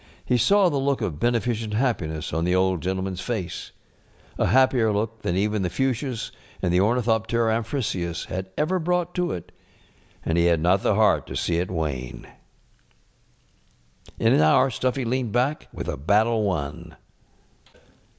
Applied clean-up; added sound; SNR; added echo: none; none; none; none.